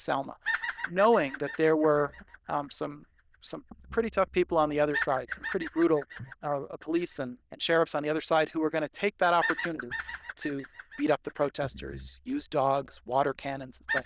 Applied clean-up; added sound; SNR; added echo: neural diffusion model UNIVERSE++.